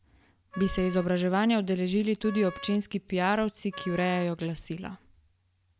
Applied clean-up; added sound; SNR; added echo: none; Wind instrument, woodwind instrument; 17 dB; none.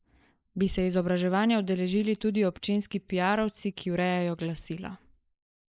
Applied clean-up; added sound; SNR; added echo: neural mask model Resemble Enhance denoiser.